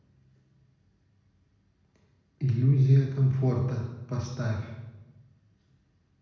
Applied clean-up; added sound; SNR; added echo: none; none; none; reverberation time 1.0 s.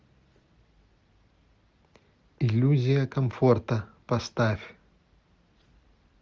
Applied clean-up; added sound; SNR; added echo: none; none; none; none.